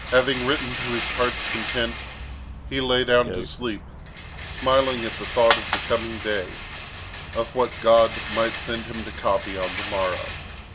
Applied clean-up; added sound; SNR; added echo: none; Rattle; 4 dB; none.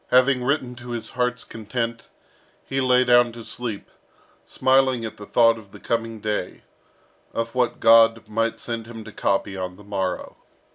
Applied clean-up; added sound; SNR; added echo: none; none; none; none.